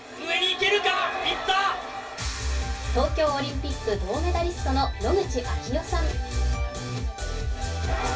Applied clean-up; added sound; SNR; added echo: none; none; none; reverberation time 0.2 s.